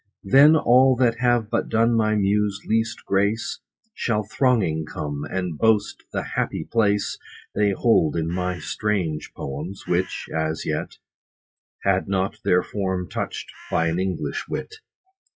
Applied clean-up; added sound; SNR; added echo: classical method log-MMSE.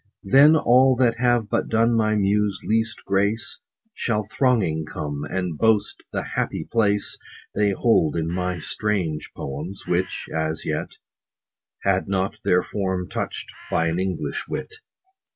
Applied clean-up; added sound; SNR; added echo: none; Bird; 20 dB; none.